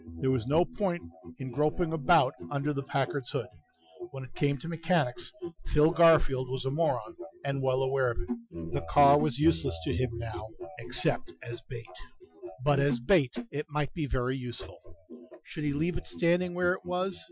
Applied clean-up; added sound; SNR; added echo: classical method Wiener filter.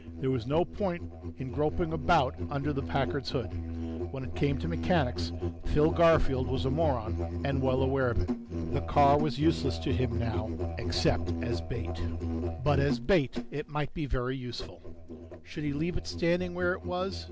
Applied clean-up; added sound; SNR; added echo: none; Musical instrument; 5 dB; none.